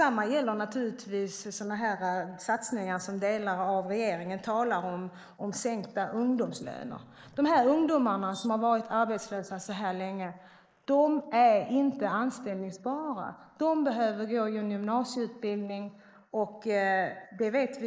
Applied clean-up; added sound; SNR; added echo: neural mask model Resemble Enhance denoiser.